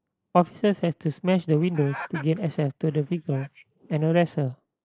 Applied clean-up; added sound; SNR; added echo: neural mask model Resemble Enhance denoiser.